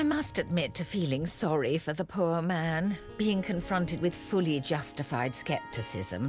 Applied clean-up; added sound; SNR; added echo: none; Harp; 18 dB; none.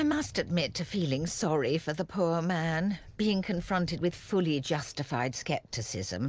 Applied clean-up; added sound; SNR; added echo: none; none; none; none.